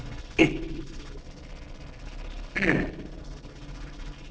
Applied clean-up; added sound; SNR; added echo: neural separator model SepFormer DNS4.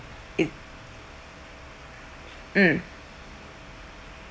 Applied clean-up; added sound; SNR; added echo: none; none; none; none.